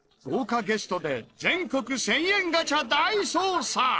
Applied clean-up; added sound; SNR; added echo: neural separator model SepFormer DNS4.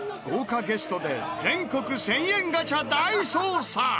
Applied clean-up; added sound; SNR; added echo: none; Wind instrument, woodwind instrument; 17 dB; none.